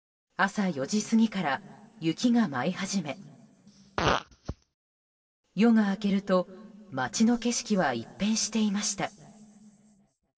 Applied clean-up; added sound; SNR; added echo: none; Fart; 4 dB; reverberation time 2.2 s.